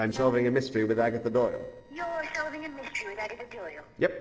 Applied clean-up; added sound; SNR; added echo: neural separator model SepFormer DNS4.